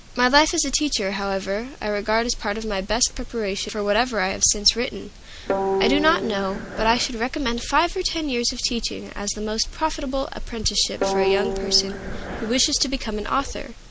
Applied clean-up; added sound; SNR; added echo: none; Guitar; 3 dB; none.